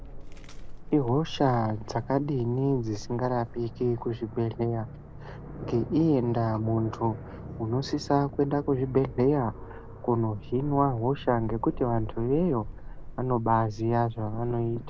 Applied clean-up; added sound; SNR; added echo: none; Aircraft; 12 dB; none.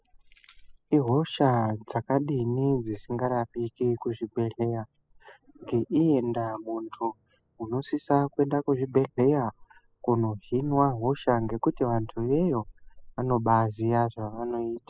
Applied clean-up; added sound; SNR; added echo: classical method spectral subtraction.